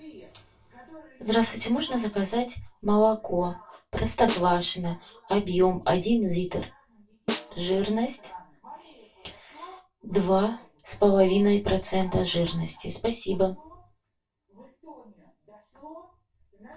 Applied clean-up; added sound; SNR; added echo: none; Snare drum; 10 dB; reverberation time 0.2 s.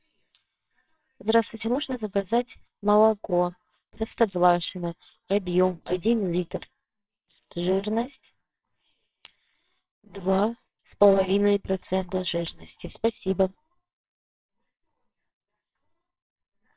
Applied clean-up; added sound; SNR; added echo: neural separator model SepFormer WHAMR!.